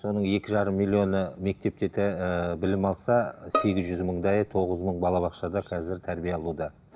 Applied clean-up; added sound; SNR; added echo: none; Bowed string instrument; 7 dB; none.